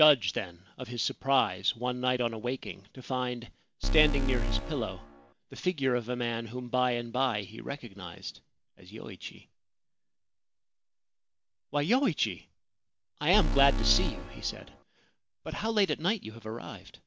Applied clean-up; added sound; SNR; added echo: none; Alarm; -3 dB; none.